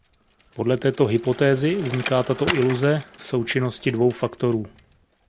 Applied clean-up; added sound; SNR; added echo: none; Bicycle; 13 dB; none.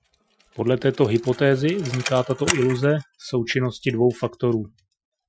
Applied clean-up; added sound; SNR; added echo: classical method Wiener filter.